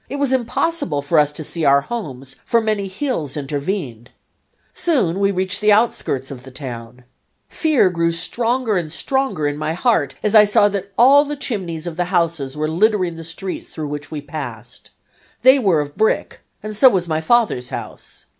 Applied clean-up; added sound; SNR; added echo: none; none; none; none.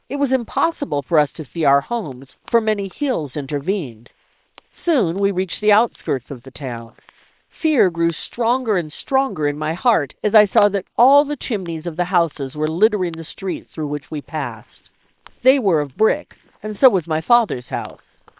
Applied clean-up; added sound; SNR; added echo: neural separator model SepFormer WHAM!.